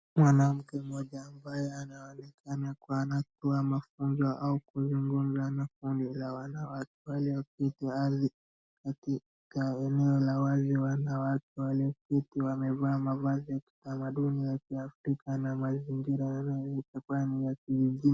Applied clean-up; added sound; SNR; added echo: none; none; none; none.